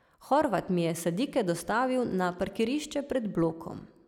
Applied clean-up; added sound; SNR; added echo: none; none; none; none.